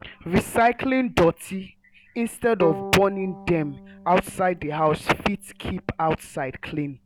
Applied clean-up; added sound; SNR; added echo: none; Bowed string instrument; 16 dB; none.